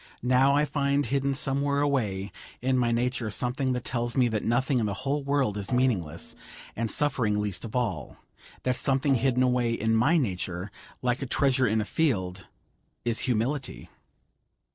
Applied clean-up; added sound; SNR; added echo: neural separator model SepFormer DNS4.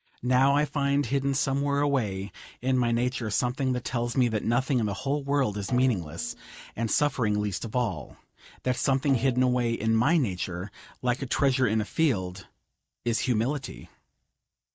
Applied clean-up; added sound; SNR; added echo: neural mask model DeepFilterNet 3.